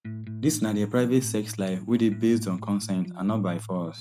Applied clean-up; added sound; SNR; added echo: none; Electric guitar; 12 dB; none.